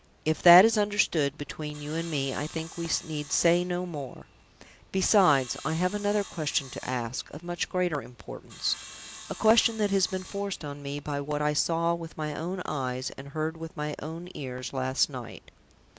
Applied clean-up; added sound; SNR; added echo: none; Sawing; 18 dB; none.